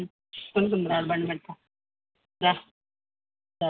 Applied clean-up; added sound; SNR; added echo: none; none; none; none.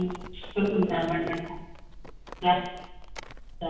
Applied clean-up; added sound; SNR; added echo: none; Livestock, farm animals, working animals; 12 dB; reverberation time 0.9 s.